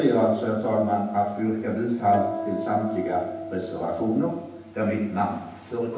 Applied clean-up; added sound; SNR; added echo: none; Acoustic guitar; 12 dB; reverberation time 0.9 s.